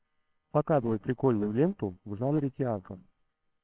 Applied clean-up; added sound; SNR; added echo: neural separator model SepFormer WHAMR!.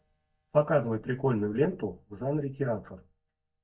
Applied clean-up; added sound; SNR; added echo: neural mask model DeepFilterNet 3.